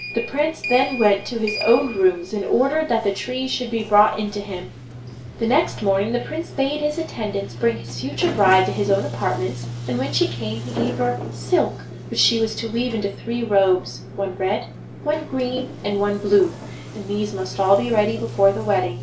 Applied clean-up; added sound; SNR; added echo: none; Sliding door; 11 dB; reverberation time 0.2 s.